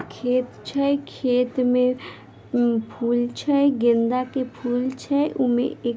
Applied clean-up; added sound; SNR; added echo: none; none; none; none.